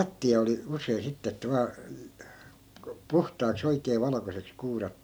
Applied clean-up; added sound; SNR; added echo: none; none; none; none.